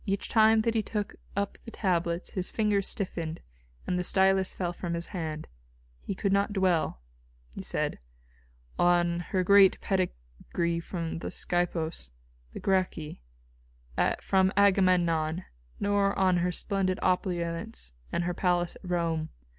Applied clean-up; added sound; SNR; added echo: none; none; none; none.